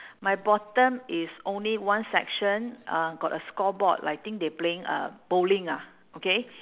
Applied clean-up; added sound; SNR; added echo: none; none; none; none.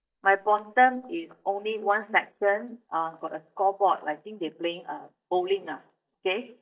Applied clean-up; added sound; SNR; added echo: neural mask model DeepFilterNet 3.